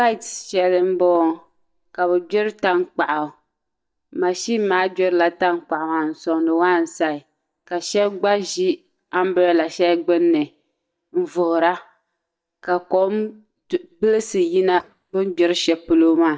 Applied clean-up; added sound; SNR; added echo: neural mask model DeepFilterNet 3.